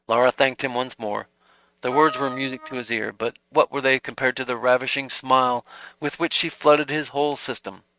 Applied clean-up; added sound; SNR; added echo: neural mask model RNNoise.